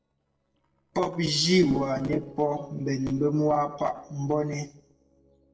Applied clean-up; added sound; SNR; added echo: neural separator model SepFormer DNS4.